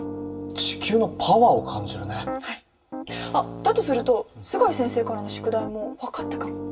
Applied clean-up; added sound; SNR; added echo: none; Piano; 10 dB; reverberation time 0.2 s.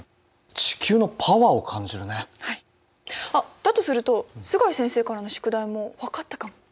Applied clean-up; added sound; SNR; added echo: none; none; none; none.